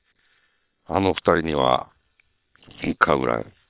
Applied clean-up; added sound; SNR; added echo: neural separator model SepFormer WHAM!.